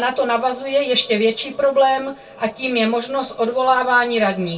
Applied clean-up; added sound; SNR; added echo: none; none; none; reverberation time 0.2 s.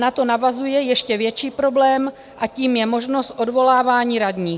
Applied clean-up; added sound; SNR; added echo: none; none; none; none.